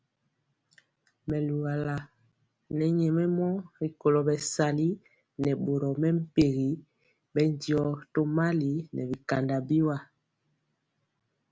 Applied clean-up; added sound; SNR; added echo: none; none; none; none.